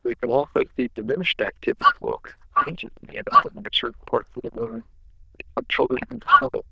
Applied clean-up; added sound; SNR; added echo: neural diffusion model UNIVERSE++.